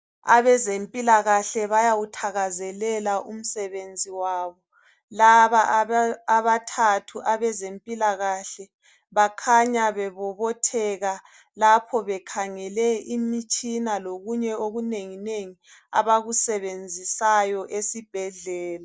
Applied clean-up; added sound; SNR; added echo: none; none; none; none.